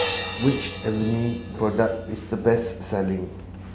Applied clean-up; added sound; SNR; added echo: none; Crash cymbal; 2 dB; none.